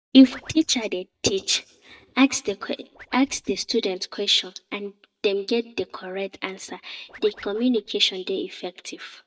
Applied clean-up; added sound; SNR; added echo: neural mask model DeepFilterNet 3.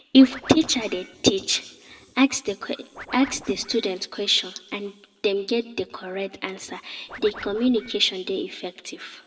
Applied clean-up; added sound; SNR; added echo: none; Scratching (performance technique); 18 dB; reverberation time 1.2 s.